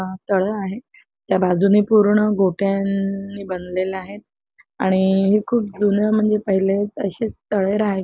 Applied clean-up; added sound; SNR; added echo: none; none; none; none.